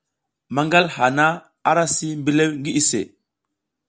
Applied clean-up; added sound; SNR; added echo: none; none; none; none.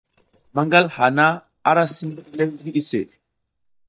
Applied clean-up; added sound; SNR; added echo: neural mask model DeepFilterNet 3.